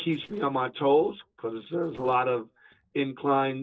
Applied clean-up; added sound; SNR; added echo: neural separator model SepFormer DNS4.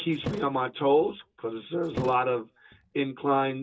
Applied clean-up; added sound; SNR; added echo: none; Thump, thud; 13 dB; reverberation time 0.2 s.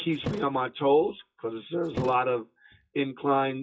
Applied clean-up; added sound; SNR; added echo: classical method WPE with log-MMSE.